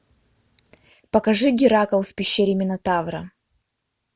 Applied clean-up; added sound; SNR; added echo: none; none; none; none.